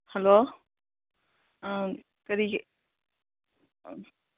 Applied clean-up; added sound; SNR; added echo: none; none; none; none.